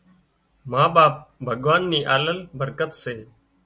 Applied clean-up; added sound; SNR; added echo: none; none; none; none.